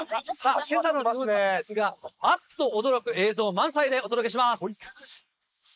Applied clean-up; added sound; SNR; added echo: neural mask model Resemble Enhance denoiser.